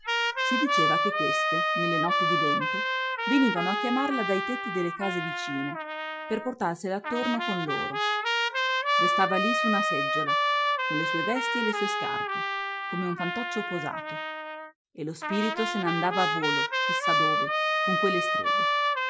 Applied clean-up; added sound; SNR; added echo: classical method Wiener filter.